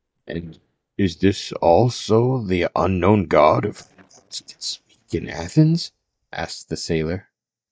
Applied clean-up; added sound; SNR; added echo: neural mask model DeepFilterNet 3.